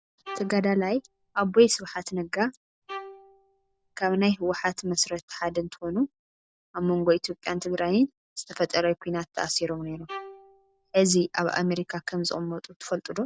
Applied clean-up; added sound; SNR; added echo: none; Bowed string instrument; 19 dB; none.